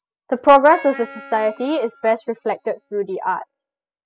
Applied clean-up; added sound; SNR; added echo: classical method spectral subtraction.